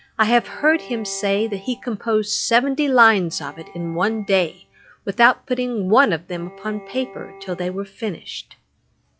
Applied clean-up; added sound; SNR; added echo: classical method log-MMSE.